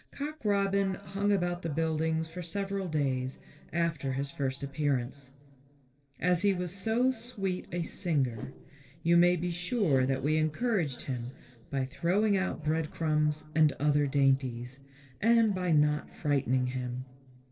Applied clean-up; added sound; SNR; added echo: neural separator model SepFormer DNS4.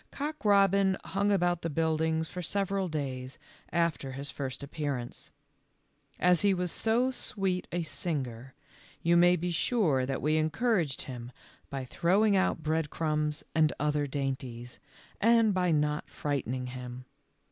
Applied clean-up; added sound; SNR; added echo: none; none; none; none.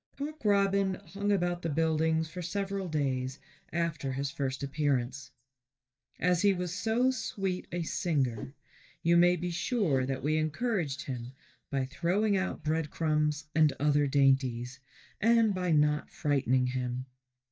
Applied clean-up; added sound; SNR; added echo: neural mask model DeepFilterNet 3.